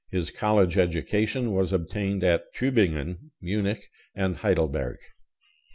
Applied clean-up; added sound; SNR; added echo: none; none; none; none.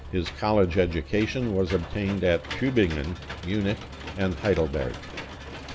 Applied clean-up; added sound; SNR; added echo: none; Engine / Mechanisms; 12 dB; none.